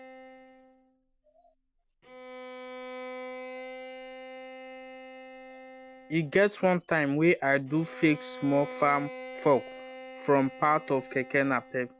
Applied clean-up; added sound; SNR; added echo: none; Bowed string instrument; 14 dB; none.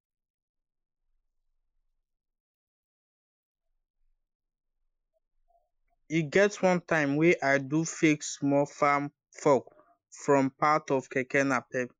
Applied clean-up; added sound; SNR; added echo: neural mask model Resemble Enhance denoiser.